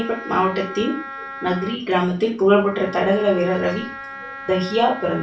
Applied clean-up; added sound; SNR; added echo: none; Wind instrument, woodwind instrument; 13 dB; reverberation time 0.3 s.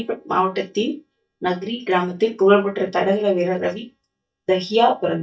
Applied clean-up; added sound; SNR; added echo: neural mask model DeepFilterNet 3.